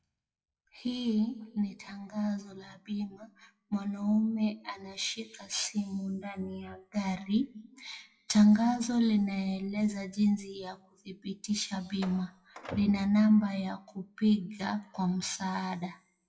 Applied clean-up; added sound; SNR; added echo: classical method WPE with log-MMSE.